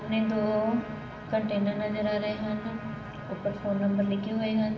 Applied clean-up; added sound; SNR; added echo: none; Trumpet; 18 dB; reverberation time 1.9 s.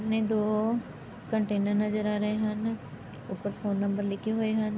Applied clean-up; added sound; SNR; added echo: none; none; none; none.